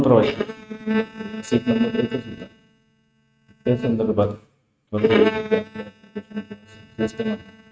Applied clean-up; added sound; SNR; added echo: neural mask model RNNoise.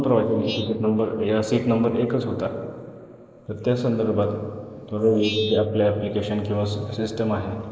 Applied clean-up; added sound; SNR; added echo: neural mask model Resemble Enhance denoiser.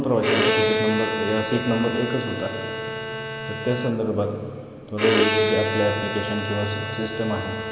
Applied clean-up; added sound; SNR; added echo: none; Bowed string instrument; 2 dB; none.